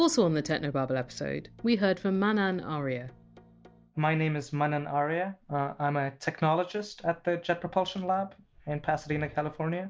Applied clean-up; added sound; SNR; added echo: none; none; none; none.